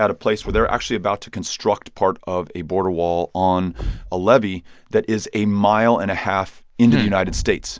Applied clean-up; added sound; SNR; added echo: none; Thump, thud; 15 dB; none.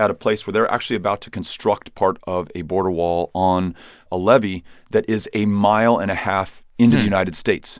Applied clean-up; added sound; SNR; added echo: none; none; none; none.